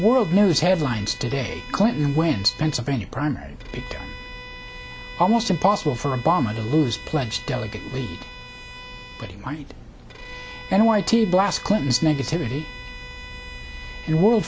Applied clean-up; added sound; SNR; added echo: none; Bowed string instrument; 17 dB; none.